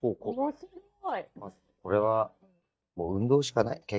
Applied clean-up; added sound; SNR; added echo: neural mask model DeepFilterNet 3.